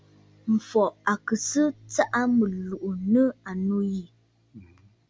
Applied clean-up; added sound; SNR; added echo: none; none; none; none.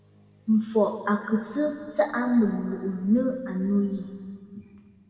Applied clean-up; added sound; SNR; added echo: none; none; none; reverberation time 2.0 s.